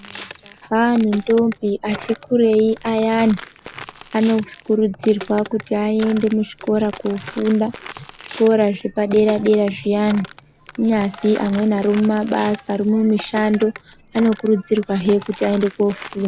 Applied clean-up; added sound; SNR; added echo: none; Walk, footsteps; 18 dB; none.